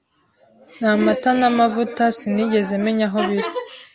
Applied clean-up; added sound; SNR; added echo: none; none; none; none.